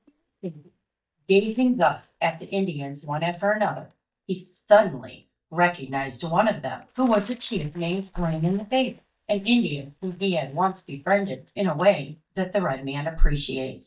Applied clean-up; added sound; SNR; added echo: neural mask model DeepFilterNet 3.